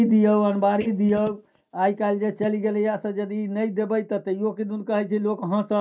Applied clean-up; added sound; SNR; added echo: neural mask model DeepFilterNet 3.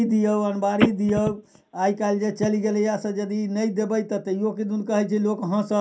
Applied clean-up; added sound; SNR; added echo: none; Telephone; 6 dB; reverberation time 0.3 s.